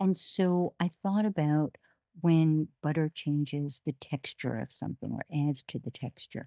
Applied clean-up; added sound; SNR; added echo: neural mask model DeepFilterNet 3.